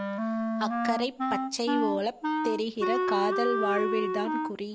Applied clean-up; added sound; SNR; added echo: none; Wind instrument, woodwind instrument; -2 dB; none.